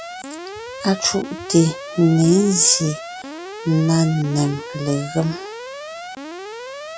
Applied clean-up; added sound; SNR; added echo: none; Alarm; 12 dB; none.